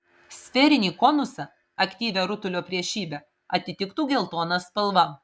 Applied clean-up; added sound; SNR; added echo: none; none; none; none.